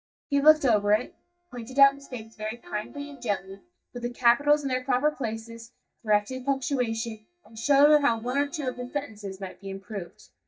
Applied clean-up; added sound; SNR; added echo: neural mask model DeepFilterNet 3.